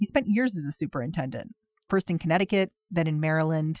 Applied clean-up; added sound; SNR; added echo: classical method Wiener filter.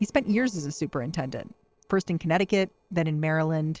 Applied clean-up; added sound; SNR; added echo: neural separator model SepFormer DNS4.